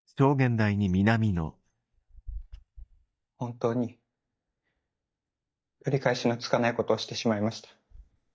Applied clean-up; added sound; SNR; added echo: neural mask model DeepFilterNet 3.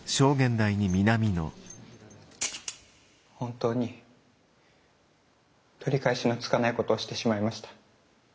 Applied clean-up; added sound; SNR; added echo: none; none; none; none.